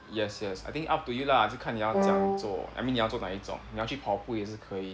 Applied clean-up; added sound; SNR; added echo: none; Wind instrument, woodwind instrument; -4 dB; none.